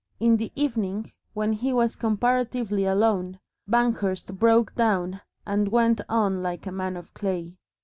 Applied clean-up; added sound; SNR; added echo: none; none; none; none.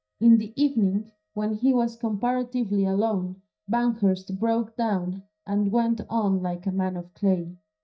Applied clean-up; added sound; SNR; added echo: neural mask model DeepFilterNet 3.